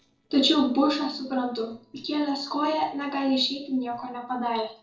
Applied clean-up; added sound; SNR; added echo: neural separator model SepFormer DNS4.